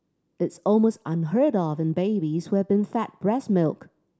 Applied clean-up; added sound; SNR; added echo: none; none; none; none.